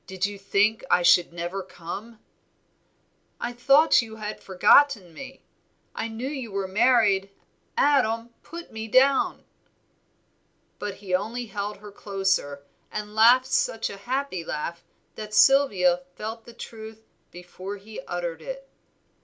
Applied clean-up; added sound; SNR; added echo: none; none; none; none.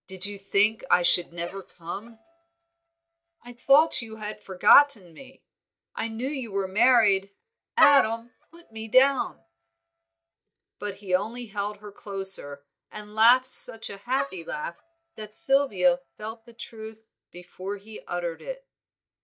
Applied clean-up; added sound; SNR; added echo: neural mask model DeepFilterNet 3.